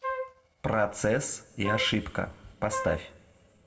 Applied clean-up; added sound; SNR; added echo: none; Wind instrument, woodwind instrument; 6 dB; reverberation time 1.2 s.